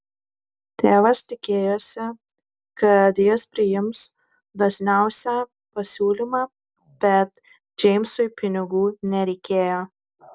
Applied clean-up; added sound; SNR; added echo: none; none; none; none.